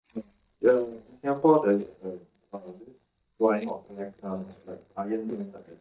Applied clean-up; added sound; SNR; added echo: neural mask model DeepFilterNet 3.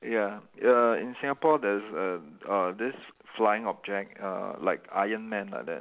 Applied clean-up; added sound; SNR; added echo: none; none; none; none.